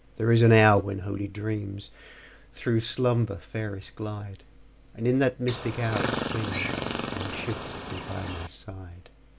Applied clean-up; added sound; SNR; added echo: none; Chirp, tweet; 5 dB; none.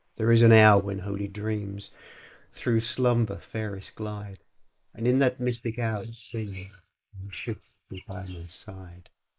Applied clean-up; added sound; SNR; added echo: neural mask model Resemble Enhance denoiser.